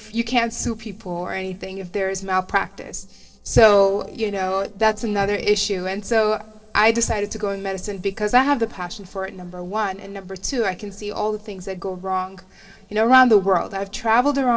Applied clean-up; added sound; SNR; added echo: neural separator model SepFormer DNS4.